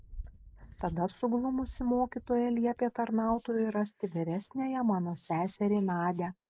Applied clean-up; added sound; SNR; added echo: neural mask model Resemble Enhance denoiser.